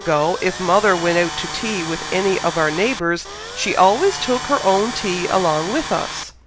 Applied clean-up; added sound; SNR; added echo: none; Tools; 9 dB; none.